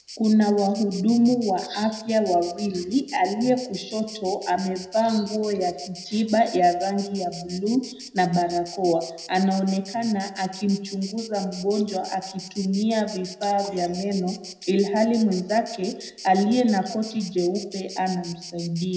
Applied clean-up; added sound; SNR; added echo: none; Insect; 17 dB; reverberation time 0.7 s.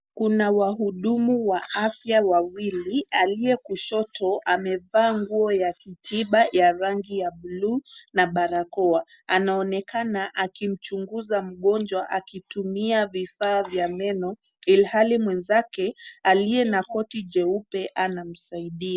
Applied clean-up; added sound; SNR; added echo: none; none; none; none.